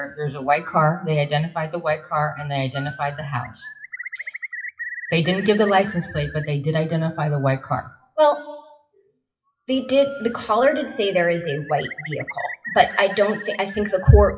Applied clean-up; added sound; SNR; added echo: classical method WPE with log-MMSE.